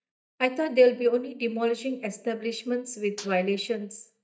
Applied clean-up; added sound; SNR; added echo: neural mask model DeepFilterNet 3.